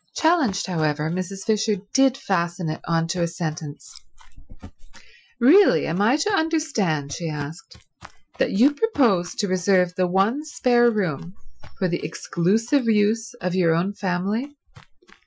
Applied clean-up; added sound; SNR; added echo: classical method Wiener filter.